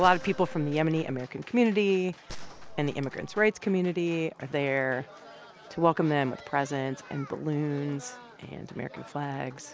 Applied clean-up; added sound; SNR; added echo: none; Gunshot, gunfire; 12 dB; none.